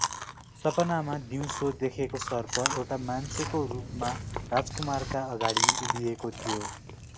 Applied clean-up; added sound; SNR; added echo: none; Chewing, mastication; 2 dB; none.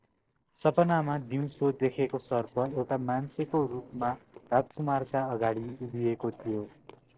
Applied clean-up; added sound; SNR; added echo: neural separator model SepFormer DNS4.